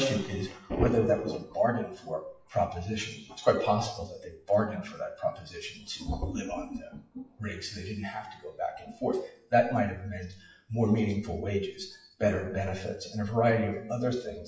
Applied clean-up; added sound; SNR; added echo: classical method WPE with log-MMSE.